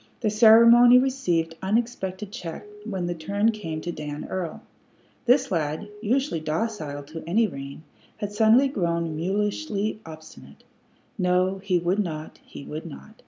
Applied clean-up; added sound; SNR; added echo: none; Siren; 16 dB; none.